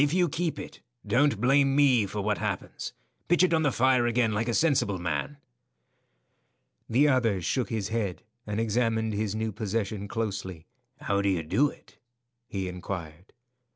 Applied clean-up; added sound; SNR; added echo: none; none; none; none.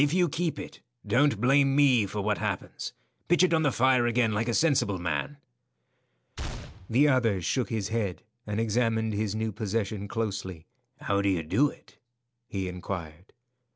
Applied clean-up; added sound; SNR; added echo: none; Gunshot, gunfire; 11 dB; none.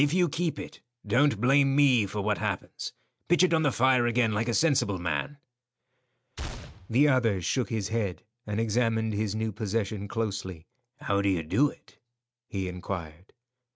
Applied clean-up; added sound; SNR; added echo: neural mask model RNNoise.